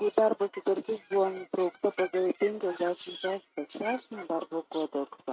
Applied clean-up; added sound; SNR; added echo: neural mask model RNNoise.